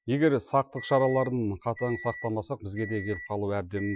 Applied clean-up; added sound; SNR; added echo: classical method Wiener filter.